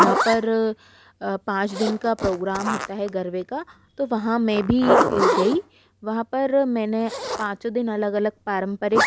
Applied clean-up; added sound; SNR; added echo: none; Zipper (clothing); 3 dB; none.